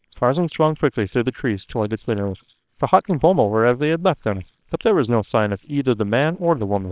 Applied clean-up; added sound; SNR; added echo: neural separator model SepFormer WHAM!.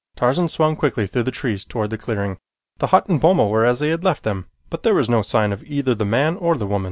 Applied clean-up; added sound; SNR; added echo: none; none; none; none.